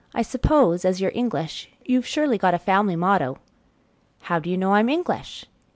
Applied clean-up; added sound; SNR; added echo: none; none; none; none.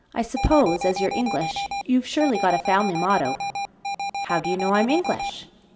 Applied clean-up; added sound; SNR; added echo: none; Alarm; 5 dB; reverberation time 1.1 s.